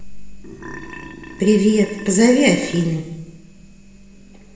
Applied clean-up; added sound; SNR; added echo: none; Burping, eructation; 17 dB; reverberation time 1.3 s.